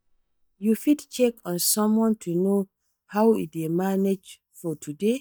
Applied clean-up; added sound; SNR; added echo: neural mask model DeepFilterNet 3.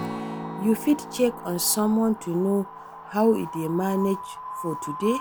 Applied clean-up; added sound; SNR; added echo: none; Strum + Wind; 10 dB; none.